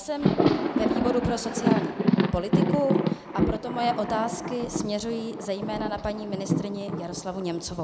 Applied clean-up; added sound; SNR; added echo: none; Thunder; -3 dB; none.